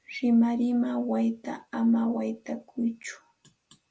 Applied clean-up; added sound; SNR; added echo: none; none; none; none.